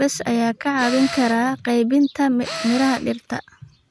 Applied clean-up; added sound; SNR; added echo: none; Tools; 13 dB; none.